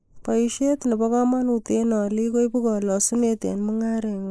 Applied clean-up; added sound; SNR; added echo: neural mask model Resemble Enhance denoiser.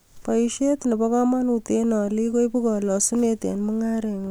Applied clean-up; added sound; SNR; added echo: none; none; none; none.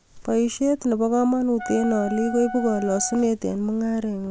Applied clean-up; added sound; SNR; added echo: none; Wind instrument, woodwind instrument; 12 dB; none.